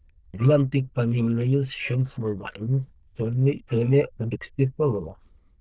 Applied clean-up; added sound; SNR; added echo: neural diffusion model UNIVERSE++.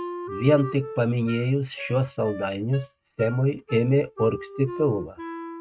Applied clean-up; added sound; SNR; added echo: neural mask model RNNoise.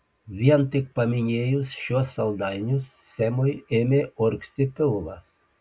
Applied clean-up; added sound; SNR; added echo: none; none; none; none.